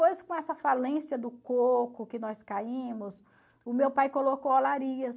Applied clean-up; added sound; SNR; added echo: none; none; none; none.